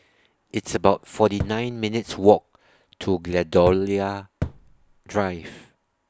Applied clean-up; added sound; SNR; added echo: none; Thump, thud; 9 dB; none.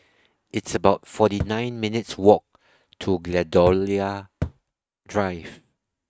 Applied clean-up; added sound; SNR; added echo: neural mask model RNNoise.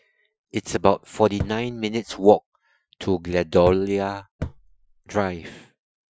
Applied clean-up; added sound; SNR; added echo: classical method Wiener filter.